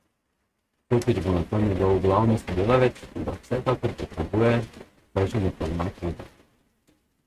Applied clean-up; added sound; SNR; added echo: neural mask model RNNoise.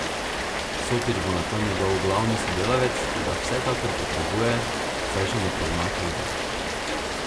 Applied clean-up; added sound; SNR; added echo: none; Rain; -1 dB; none.